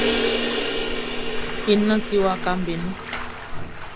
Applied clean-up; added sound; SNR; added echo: none; Crash cymbal + Bathtub (filling or washing); -1 dB; none.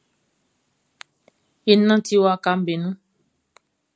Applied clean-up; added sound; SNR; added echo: none; none; none; none.